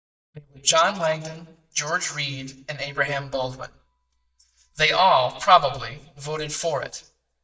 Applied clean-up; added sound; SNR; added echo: neural mask model DeepFilterNet 3.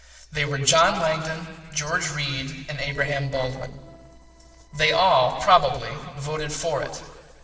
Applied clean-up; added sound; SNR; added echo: neural separator model SepFormer DNS4.